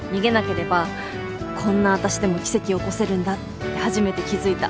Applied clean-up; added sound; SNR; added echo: none; none; none; none.